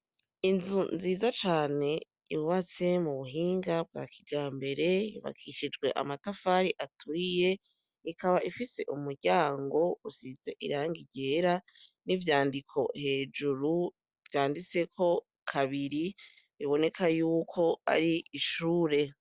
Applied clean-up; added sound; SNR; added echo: none; none; none; none.